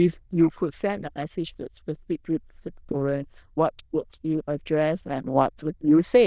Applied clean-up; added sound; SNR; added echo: neural diffusion model UNIVERSE++.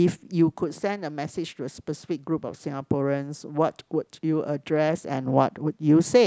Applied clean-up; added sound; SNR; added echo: none; none; none; none.